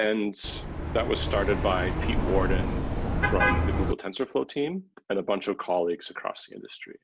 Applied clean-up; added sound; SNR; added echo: none; Car passing by; -3 dB; none.